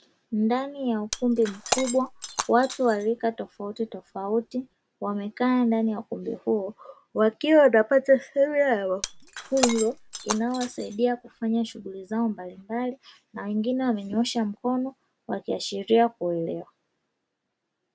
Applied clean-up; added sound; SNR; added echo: none; Shatter; 10 dB; none.